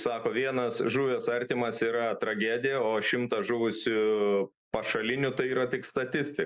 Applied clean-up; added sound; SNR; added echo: neural mask model Resemble Enhance denoiser.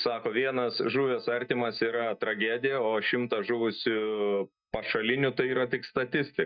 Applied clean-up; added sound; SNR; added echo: neural mask model DeepFilterNet 3.